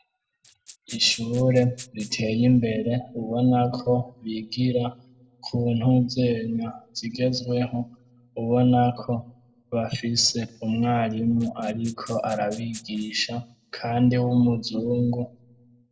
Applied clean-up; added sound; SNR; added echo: neural separator model SepFormer DNS4.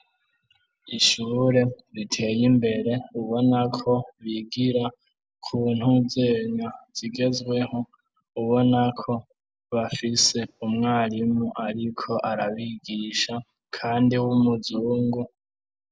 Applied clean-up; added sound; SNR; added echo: none; none; none; none.